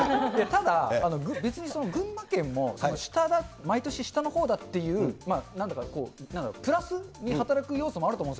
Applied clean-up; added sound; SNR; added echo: none; none; none; none.